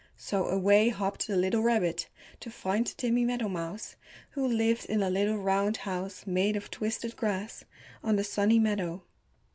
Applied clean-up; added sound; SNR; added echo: none; none; none; none.